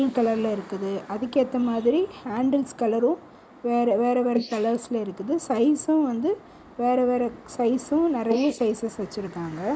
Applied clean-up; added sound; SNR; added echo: neural mask model Resemble Enhance denoiser.